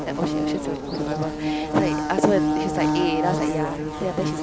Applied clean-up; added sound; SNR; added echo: none; Buzz / Bird; -1 dB; none.